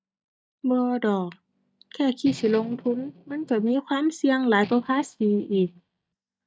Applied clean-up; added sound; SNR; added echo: neural mask model DeepFilterNet 3.